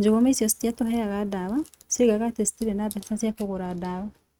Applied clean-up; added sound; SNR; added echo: neural mask model RNNoise.